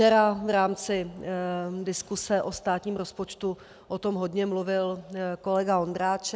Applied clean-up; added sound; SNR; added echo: none; none; none; none.